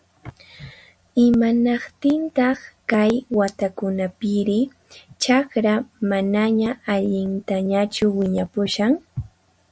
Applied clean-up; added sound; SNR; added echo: none; none; none; none.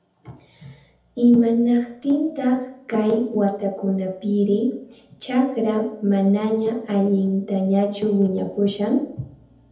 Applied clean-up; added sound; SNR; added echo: none; none; none; reverberation time 0.7 s.